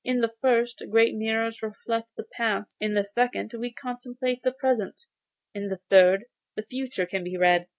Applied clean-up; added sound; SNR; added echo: none; none; none; none.